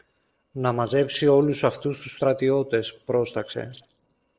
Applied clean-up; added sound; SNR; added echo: neural separator model SepFormer DNS4.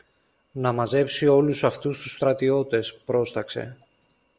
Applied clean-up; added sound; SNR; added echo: none; none; none; none.